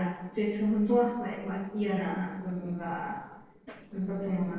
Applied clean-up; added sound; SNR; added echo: neural separator model SepFormer DNS4.